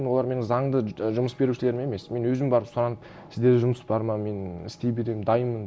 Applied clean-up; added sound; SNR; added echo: none; none; none; none.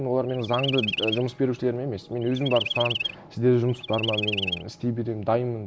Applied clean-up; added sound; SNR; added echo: none; Chirp, tweet; 5 dB; none.